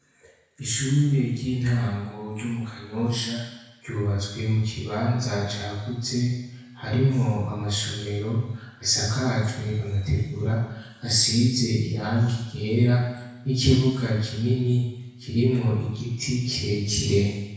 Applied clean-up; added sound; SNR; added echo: none; none; none; reverberation time 1.0 s.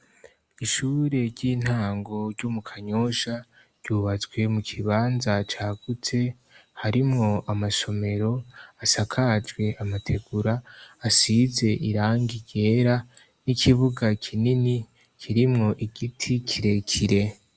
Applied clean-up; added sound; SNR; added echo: none; none; none; none.